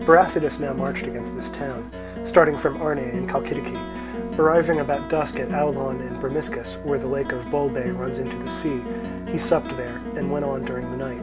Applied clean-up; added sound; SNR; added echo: none; Plucked string instrument; 7 dB; none.